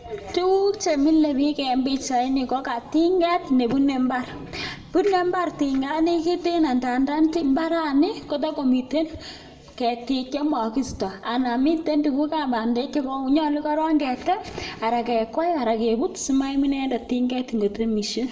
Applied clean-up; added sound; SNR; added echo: none; none; none; reverberation time 1.2 s.